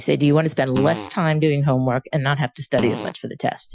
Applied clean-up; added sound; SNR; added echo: classical method Wiener filter.